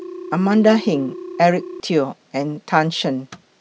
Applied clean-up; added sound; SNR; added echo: none; Telephone; 15 dB; none.